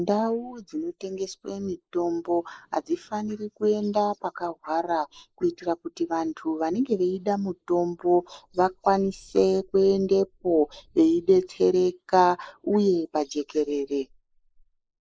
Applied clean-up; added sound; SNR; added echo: neural mask model Resemble Enhance denoiser.